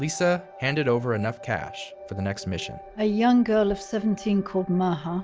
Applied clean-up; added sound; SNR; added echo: none; none; none; none.